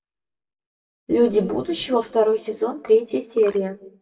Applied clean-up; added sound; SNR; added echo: neural mask model DeepFilterNet 3.